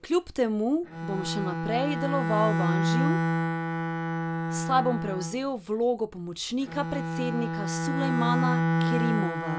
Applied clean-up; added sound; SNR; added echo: none; Bowed string instrument; -1 dB; none.